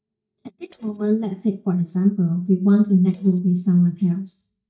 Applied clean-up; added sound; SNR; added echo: neural mask model DeepFilterNet 3.